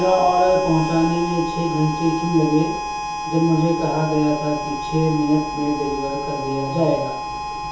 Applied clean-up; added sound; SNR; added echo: none; Harmonica; 7 dB; reverberation time 0.6 s.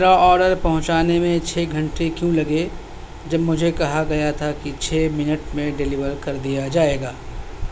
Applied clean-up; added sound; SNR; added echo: none; none; none; none.